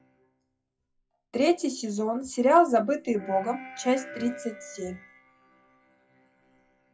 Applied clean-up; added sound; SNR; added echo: classical method WPE with log-MMSE.